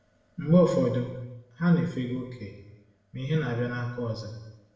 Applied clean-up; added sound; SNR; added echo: none; none; none; reverberation time 0.9 s.